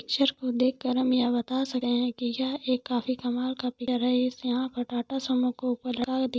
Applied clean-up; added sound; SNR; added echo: none; none; none; none.